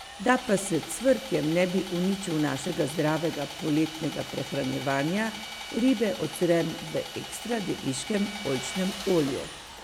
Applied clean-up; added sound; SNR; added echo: none; Sawing; 11 dB; none.